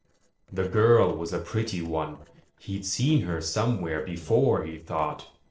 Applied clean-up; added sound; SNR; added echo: neural separator model SepFormer DNS4.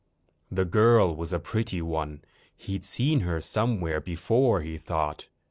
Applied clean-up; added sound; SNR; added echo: none; none; none; none.